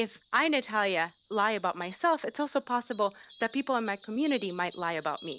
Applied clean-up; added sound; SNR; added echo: none; Fowl; 6 dB; none.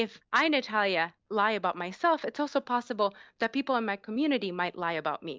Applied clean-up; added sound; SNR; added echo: none; none; none; none.